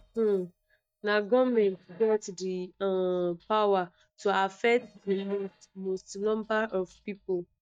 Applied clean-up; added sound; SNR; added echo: neural mask model DeepFilterNet 3.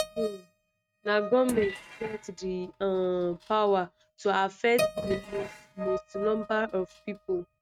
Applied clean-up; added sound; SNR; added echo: neural mask model RNNoise.